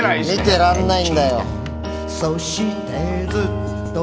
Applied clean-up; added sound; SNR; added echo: none; none; none; none.